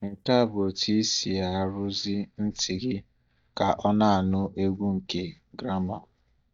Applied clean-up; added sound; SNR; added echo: neural mask model DeepFilterNet 3.